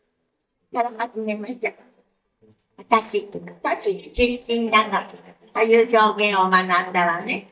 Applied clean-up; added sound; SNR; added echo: neural mask model DeepFilterNet 3.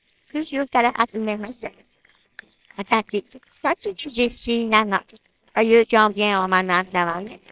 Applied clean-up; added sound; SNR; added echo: neural separator model SepFormer WHAMR!.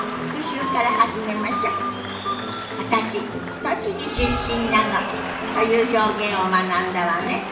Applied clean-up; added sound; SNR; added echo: none; Applause / Cheering; 8 dB; reverberation time 1.1 s.